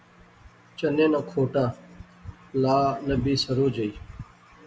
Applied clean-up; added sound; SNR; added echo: none; none; none; none.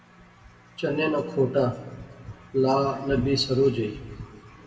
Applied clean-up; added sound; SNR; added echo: none; none; none; reverberation time 1.3 s.